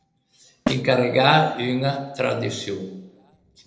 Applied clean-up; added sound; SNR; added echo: neural separator model SepFormer DNS4.